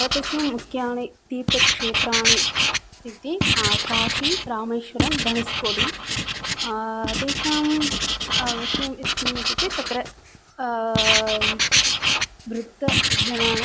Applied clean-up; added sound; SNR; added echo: none; Writing; -5 dB; none.